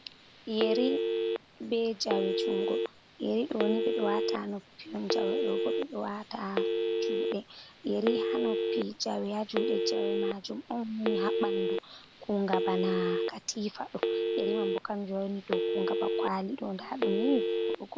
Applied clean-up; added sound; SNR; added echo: none; Telephone; -2 dB; none.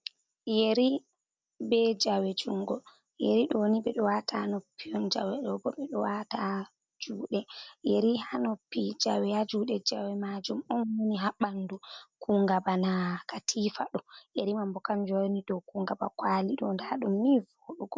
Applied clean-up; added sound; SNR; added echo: none; none; none; none.